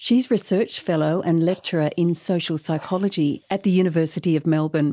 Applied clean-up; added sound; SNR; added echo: neural mask model Resemble Enhance denoiser.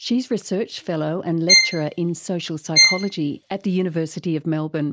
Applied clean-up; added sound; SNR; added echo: none; Bowed string instrument; -3 dB; none.